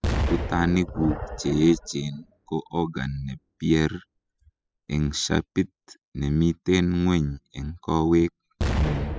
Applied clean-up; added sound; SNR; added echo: classical method spectral subtraction.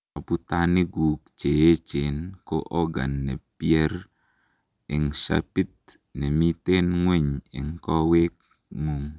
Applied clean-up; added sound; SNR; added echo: none; none; none; none.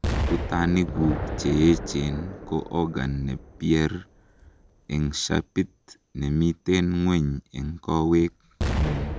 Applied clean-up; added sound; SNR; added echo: none; Explosion; 8 dB; none.